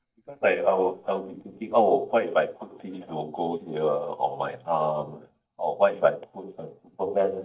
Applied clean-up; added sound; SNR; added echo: neural mask model DeepFilterNet 3.